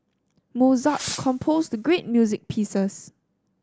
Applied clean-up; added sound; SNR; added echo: none; Fireworks; 15 dB; none.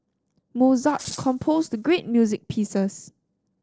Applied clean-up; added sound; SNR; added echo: neural separator model SepFormer DNS4.